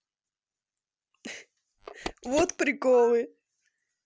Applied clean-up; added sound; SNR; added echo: none; Telephone; 13 dB; none.